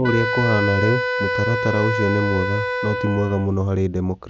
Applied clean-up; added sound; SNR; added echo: none; Wind instrument, woodwind instrument; 3 dB; none.